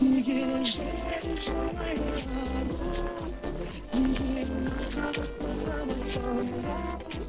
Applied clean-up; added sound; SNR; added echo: neural separator model SepFormer DNS4.